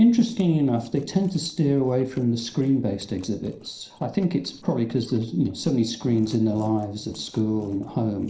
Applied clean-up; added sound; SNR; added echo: neural separator model SepFormer DNS4.